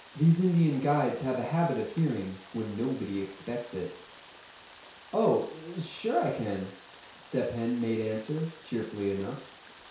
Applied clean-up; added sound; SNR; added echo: none; Rain; 19 dB; reverberation time 0.6 s.